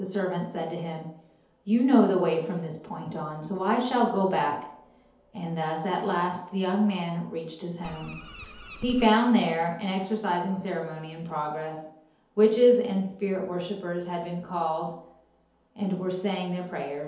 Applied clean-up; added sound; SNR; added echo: none; Bird; 14 dB; reverberation time 2.2 s.